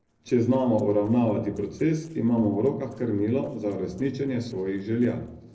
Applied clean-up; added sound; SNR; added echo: neural separator model SepFormer DNS4.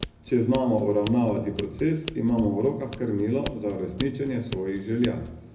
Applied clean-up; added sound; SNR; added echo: none; Scissors; 10 dB; reverberation time 0.4 s.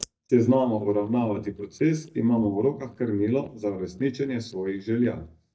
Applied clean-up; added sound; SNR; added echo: neural mask model DeepFilterNet 3.